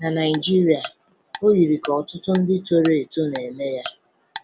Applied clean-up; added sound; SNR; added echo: none; Tick-tock; 19 dB; none.